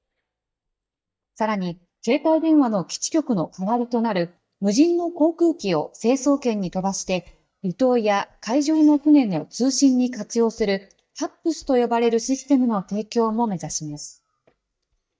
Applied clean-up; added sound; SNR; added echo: neural mask model DeepFilterNet 3.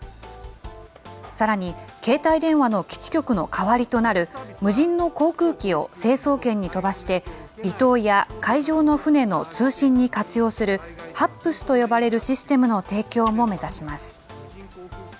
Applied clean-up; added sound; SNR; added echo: none; none; none; none.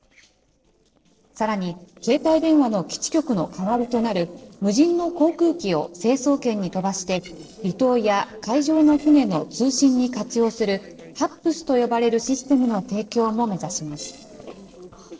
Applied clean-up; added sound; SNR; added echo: neural separator model SepFormer DNS4.